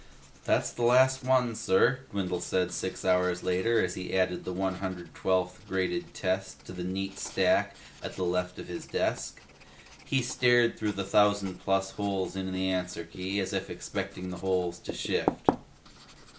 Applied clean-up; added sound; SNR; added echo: none; Writing; 13 dB; none.